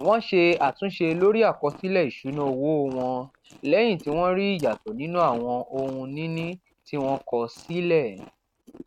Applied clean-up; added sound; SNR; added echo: neural mask model RNNoise.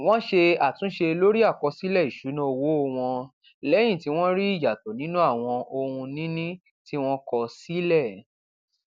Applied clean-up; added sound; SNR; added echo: none; none; none; none.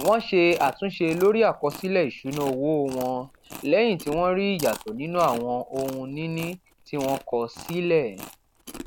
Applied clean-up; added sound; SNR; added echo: none; Chewing, mastication; 17 dB; none.